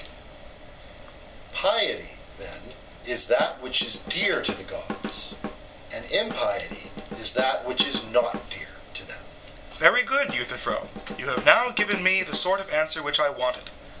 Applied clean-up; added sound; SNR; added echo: none; Drum / Drum kit; 11 dB; none.